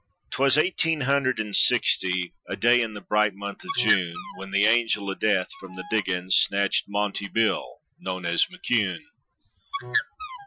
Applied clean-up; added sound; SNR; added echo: classical method Wiener filter.